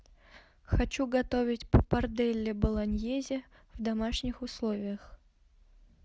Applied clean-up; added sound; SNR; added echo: none; none; none; none.